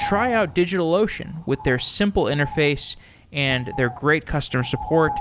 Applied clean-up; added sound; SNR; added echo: none; Bird; 13 dB; none.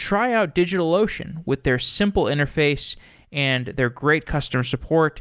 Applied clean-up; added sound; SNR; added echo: none; none; none; none.